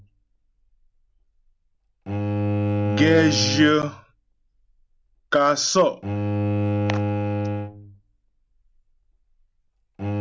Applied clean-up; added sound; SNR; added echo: none; Bowed string instrument; 2 dB; none.